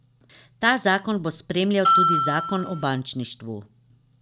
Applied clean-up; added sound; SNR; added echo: none; Bell; -4 dB; none.